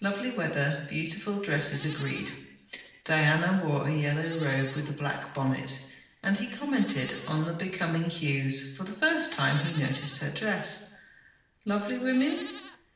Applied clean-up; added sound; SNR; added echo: none; Livestock, farm animals, working animals; 18 dB; reverberation time 0.8 s.